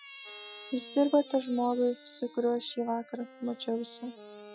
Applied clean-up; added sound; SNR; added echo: classical method Wiener filter.